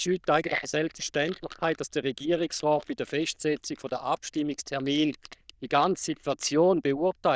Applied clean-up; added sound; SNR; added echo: neural diffusion model UNIVERSE++.